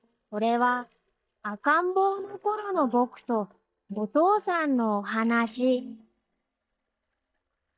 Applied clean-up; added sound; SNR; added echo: neural mask model DeepFilterNet 3.